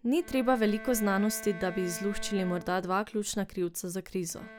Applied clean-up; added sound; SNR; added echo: none; Bowed string instrument; 16 dB; none.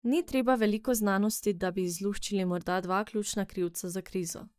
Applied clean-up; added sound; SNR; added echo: neural mask model DeepFilterNet 3.